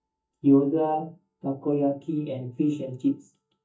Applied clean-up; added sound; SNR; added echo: neural mask model DeepFilterNet 3.